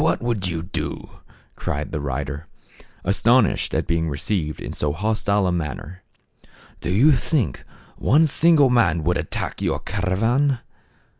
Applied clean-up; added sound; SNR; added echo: none; none; none; none.